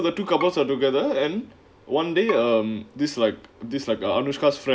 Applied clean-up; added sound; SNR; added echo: none; Bowed string instrument; 18 dB; none.